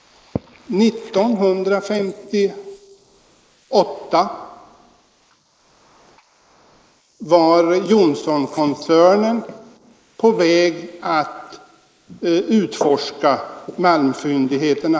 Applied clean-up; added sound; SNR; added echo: neural mask model Resemble Enhance denoiser.